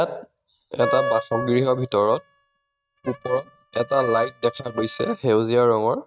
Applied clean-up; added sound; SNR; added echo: neural mask model RNNoise.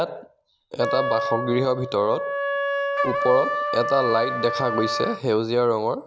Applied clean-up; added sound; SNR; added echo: none; Wind instrument, woodwind instrument + Trumpet; 2 dB; none.